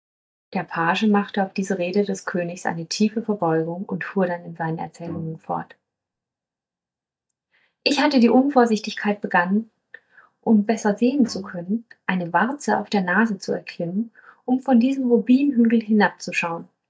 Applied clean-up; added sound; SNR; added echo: neural mask model DeepFilterNet 3.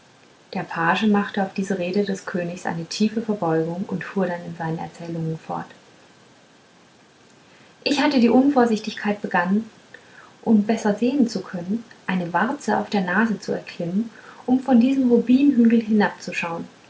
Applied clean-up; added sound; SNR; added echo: none; none; none; none.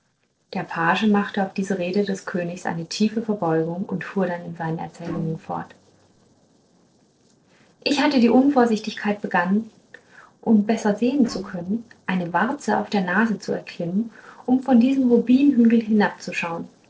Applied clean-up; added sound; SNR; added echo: neural separator model SepFormer DNS4.